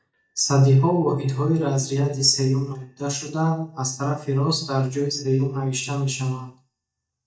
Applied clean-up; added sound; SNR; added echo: neural mask model DeepFilterNet 3.